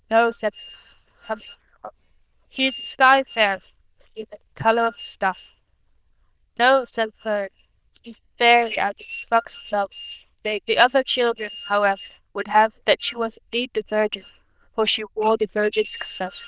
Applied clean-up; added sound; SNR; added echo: neural diffusion model UNIVERSE++.